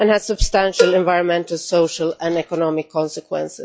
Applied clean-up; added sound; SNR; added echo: classical method log-MMSE.